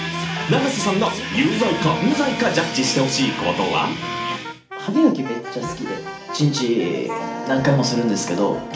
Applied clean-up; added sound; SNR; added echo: none; Wind instrument, woodwind instrument; 11 dB; reverberation time 0.4 s.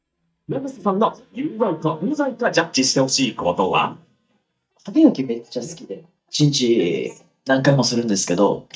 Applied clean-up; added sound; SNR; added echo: neural mask model DeepFilterNet 3.